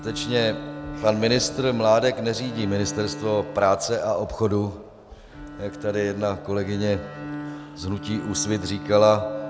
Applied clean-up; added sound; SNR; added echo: none; Bowed string instrument; 12 dB; none.